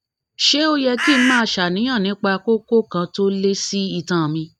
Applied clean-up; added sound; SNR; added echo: neural mask model RNNoise.